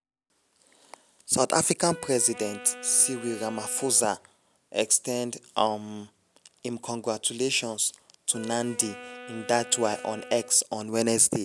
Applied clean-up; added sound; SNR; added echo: none; Wind instrument, woodwind instrument; 17 dB; none.